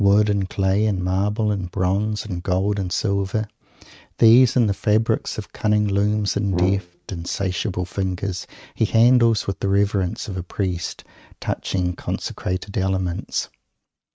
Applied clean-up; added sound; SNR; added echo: neural mask model RNNoise.